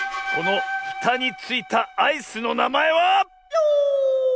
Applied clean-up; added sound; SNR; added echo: none; none; none; none.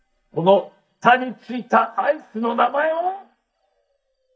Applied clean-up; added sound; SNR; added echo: neural mask model DeepFilterNet 3.